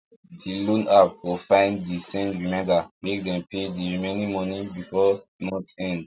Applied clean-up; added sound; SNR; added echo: none; none; none; none.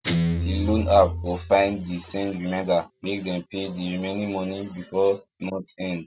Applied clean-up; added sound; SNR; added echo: none; Guitar; 6 dB; none.